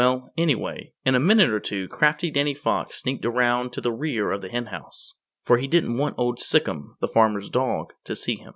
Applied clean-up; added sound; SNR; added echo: none; none; none; none.